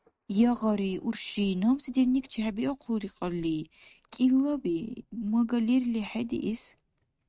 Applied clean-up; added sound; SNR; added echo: neural mask model RNNoise.